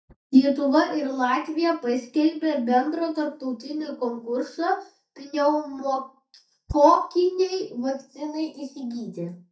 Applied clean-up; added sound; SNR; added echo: neural mask model DeepFilterNet 3.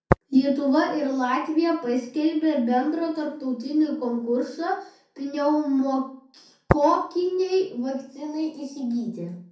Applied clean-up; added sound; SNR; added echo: none; Tap; 8 dB; reverberation time 0.5 s.